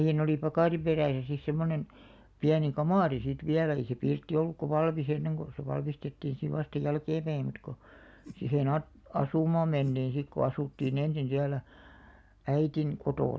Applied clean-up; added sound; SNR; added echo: none; Whoosh, swoosh, swish; 19 dB; none.